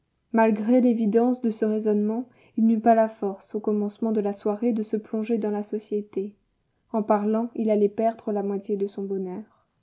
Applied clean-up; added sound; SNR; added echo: none; none; none; none.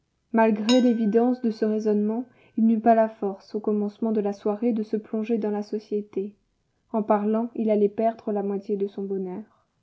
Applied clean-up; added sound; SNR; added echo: none; Dishes, pots, and pans; 18 dB; none.